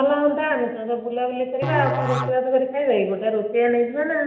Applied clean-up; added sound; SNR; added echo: none; Musical instrument; 8 dB; reverberation time 0.8 s.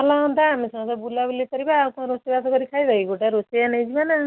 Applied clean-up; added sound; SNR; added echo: none; none; none; none.